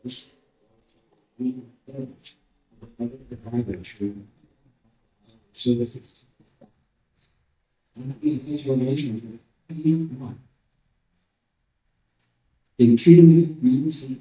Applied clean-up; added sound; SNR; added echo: neural mask model DeepFilterNet 3.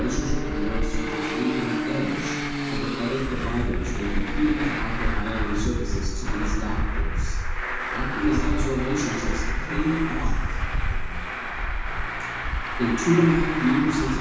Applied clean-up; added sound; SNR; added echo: none; Traffic noise, roadway noise; -1 dB; reverberation time 1.2 s.